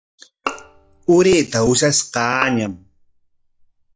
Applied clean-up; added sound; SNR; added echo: classical method log-MMSE.